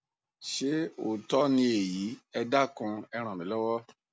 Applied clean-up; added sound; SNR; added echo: none; none; none; none.